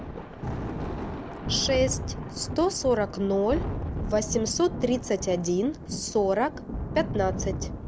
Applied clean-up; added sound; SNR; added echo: none; Thunder; 5 dB; none.